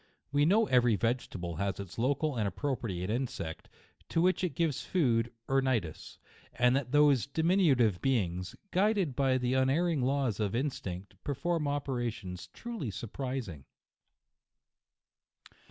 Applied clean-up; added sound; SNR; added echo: none; none; none; none.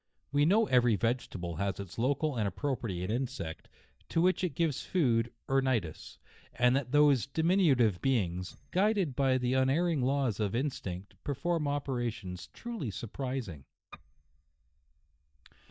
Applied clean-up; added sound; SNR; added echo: neural mask model DeepFilterNet 3.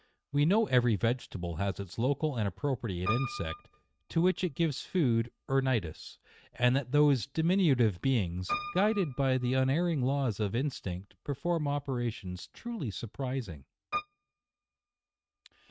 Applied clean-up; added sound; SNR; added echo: neural mask model RNNoise.